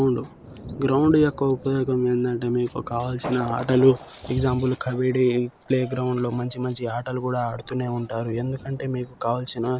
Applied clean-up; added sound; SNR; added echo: none; Thunder; 18 dB; none.